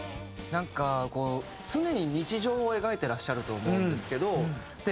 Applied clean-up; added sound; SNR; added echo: none; Gunshot, gunfire; 18 dB; none.